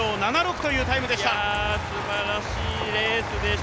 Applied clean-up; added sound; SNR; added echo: none; Splash, splatter; 18 dB; none.